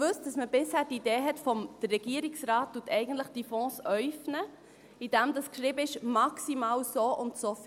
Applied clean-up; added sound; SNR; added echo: none; none; none; none.